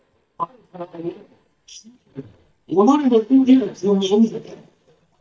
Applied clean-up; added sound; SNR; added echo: neural mask model DeepFilterNet 3.